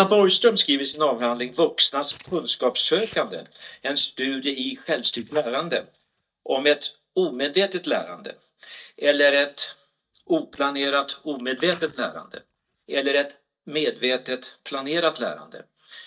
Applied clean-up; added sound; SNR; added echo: neural mask model DeepFilterNet 3.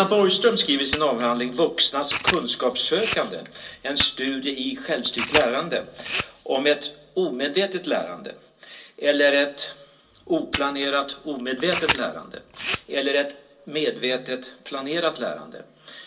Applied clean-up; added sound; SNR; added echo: none; Camera; 7 dB; reverberation time 0.2 s.